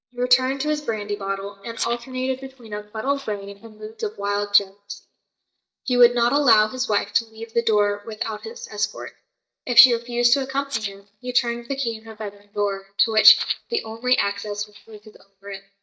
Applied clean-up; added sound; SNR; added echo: neural mask model DeepFilterNet 3.